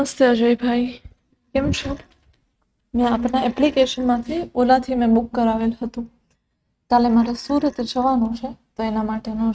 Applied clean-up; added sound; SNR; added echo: neural mask model RNNoise.